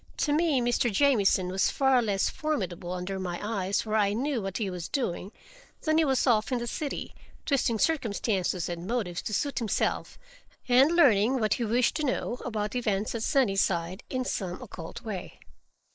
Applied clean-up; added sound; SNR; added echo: neural mask model Resemble Enhance denoiser.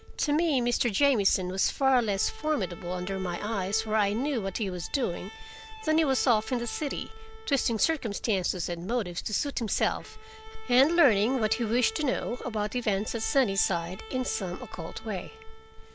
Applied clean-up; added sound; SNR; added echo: none; Bowed string instrument; 19 dB; none.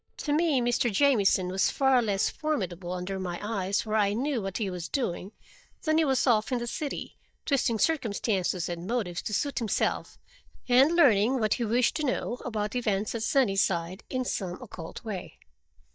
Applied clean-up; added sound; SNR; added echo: neural mask model DeepFilterNet 3.